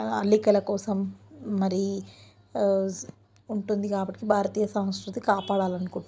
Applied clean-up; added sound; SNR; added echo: none; none; none; none.